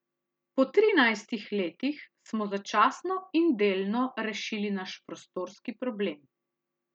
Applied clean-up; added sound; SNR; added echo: none; none; none; none.